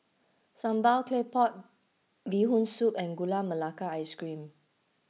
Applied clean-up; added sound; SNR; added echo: none; none; none; none.